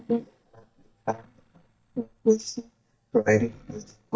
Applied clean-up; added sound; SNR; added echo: neural mask model DeepFilterNet 3.